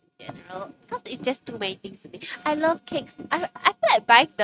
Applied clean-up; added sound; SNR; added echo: neural mask model RNNoise.